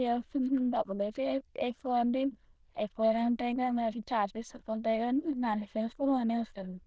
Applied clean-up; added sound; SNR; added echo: neural diffusion model UNIVERSE++.